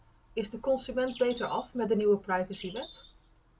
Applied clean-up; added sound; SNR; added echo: none; Bird; 18 dB; none.